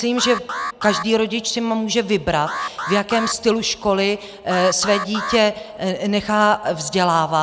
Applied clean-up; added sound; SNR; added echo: none; Alarm; 9 dB; none.